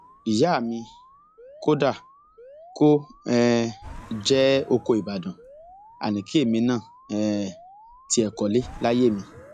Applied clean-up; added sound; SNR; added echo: classical method log-MMSE.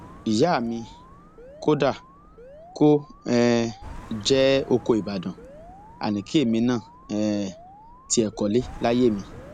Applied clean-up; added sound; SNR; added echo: none; Car passing by + Alarm; 19 dB; none.